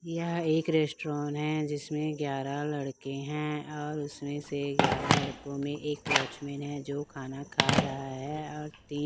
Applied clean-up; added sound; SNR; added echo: none; Telephone; 2 dB; none.